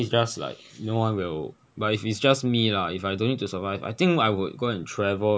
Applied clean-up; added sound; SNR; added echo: none; none; none; none.